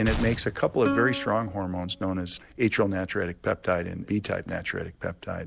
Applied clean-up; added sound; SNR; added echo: none; Plucked string instrument + Gunshot, gunfire; 7 dB; none.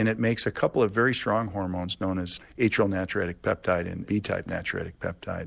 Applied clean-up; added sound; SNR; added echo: none; none; none; none.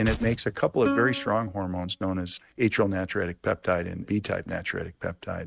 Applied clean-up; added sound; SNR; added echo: neural mask model RNNoise.